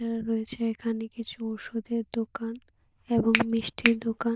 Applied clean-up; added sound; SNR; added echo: neural diffusion model UNIVERSE++.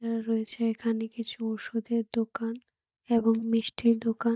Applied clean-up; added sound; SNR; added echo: neural mask model DeepFilterNet 3.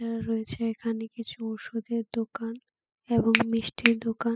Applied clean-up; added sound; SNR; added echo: classical method spectral subtraction.